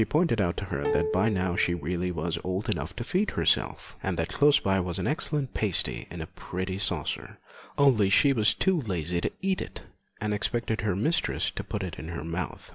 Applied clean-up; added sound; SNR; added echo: none; Plucked string instrument; 7 dB; none.